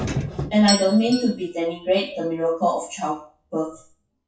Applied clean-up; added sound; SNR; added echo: classical method WPE with log-MMSE.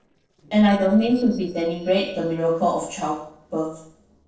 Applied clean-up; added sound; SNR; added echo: neural separator model SepFormer DNS4.